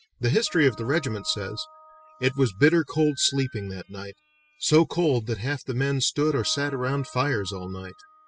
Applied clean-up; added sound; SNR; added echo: classical method spectral subtraction.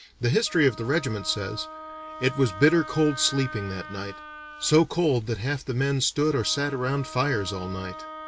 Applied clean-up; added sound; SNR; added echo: none; Wind instrument, woodwind instrument; 15 dB; none.